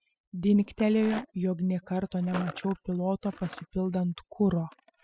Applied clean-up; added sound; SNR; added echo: classical method spectral subtraction.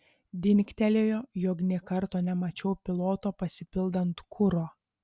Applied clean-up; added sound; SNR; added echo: none; none; none; none.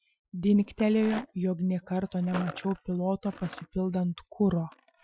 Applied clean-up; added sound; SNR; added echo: classical method Wiener filter.